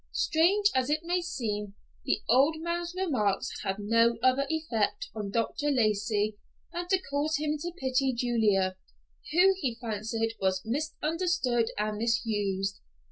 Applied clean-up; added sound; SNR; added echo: none; none; none; none.